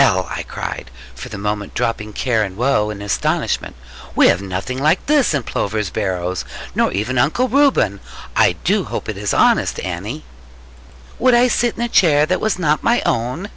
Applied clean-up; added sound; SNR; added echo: none; none; none; none.